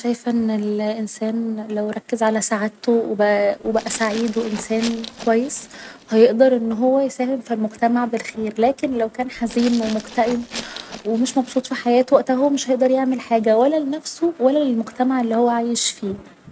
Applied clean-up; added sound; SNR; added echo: none; Glass; 17 dB; none.